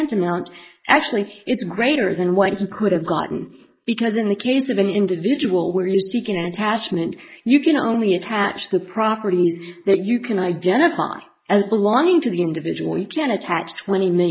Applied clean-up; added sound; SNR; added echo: neural mask model Resemble Enhance denoiser.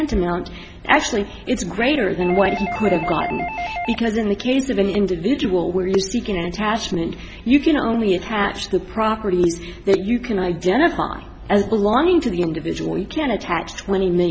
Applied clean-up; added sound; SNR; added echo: none; Doorbell; 9 dB; none.